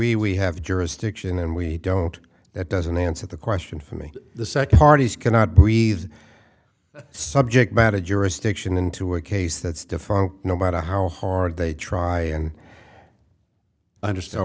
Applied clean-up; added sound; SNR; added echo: none; none; none; none.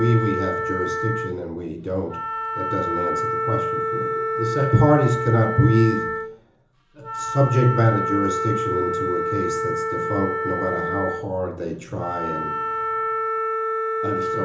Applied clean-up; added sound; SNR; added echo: none; Wind instrument, woodwind instrument; 2 dB; reverberation time 0.6 s.